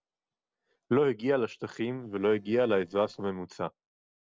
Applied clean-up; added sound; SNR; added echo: neural separator model SepFormer DNS4.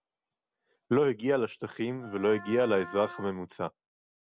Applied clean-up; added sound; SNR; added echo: none; Wind instrument, woodwind instrument; 15 dB; none.